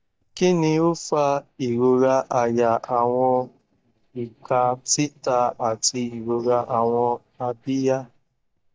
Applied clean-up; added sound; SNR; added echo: neural mask model DeepFilterNet 3.